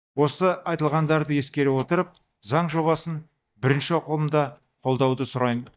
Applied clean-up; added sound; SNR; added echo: neural mask model DeepFilterNet 3.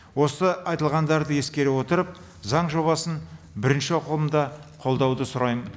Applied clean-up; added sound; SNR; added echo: none; none; none; none.